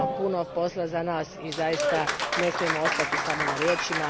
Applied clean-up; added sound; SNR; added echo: none; Applause; 0 dB; none.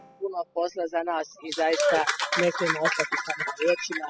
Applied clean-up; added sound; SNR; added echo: classical method spectral subtraction.